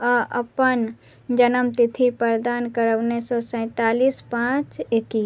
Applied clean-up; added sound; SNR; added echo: none; none; none; none.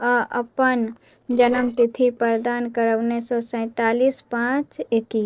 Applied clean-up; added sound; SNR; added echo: neural separator model SepFormer DNS4.